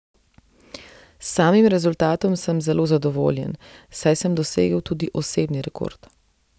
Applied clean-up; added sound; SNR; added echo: none; none; none; none.